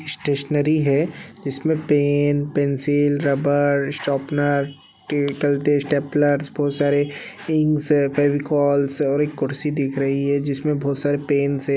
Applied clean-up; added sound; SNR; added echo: none; none; none; none.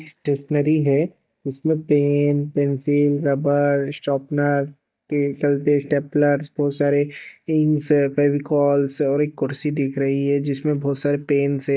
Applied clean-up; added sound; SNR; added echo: neural mask model DeepFilterNet 3.